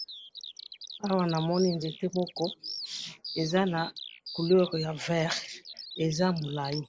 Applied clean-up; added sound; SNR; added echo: neural mask model Resemble Enhance denoiser.